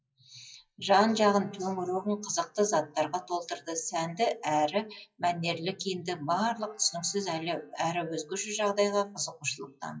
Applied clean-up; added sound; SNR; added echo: classical method WPE with log-MMSE.